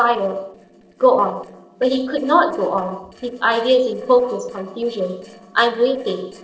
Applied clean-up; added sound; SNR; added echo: neural separator model SepFormer DNS4.